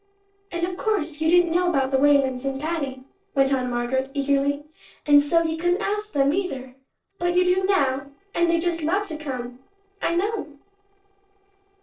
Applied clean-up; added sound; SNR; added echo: neural separator model SepFormer DNS4.